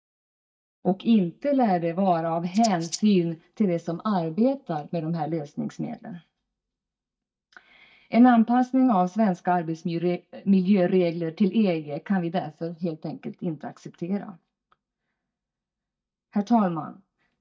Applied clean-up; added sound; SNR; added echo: neural mask model DeepFilterNet 3.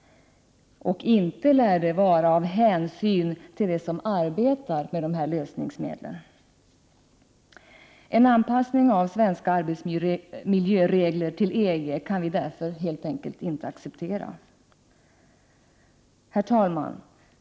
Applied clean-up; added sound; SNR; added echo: none; none; none; none.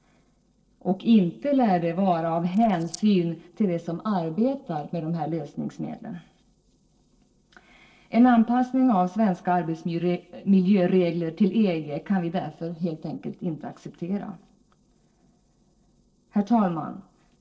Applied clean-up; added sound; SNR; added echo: neural separator model SepFormer DNS4.